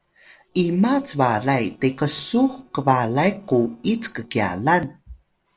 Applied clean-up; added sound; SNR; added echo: neural separator model SepFormer DNS4.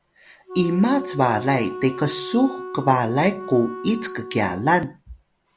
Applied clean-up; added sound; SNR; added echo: none; Wind instrument, woodwind instrument; 12 dB; none.